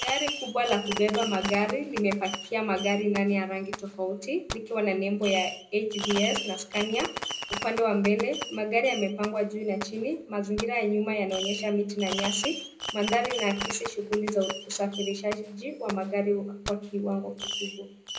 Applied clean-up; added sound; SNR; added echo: none; Fireworks; 8 dB; reverberation time 0.5 s.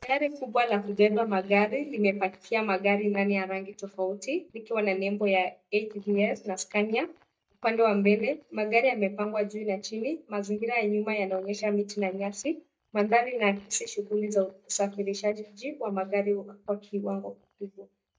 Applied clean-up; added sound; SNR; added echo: neural mask model DeepFilterNet 3.